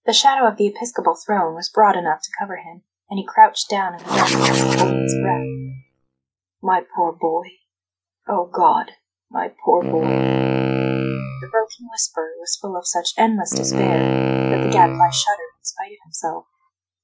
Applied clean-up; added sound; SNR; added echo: classical method Wiener filter.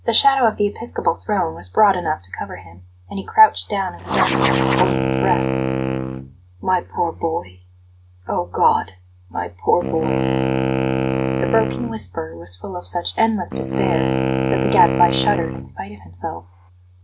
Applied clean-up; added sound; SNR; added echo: none; Writing + Wind instrument, woodwind instrument; 0 dB; none.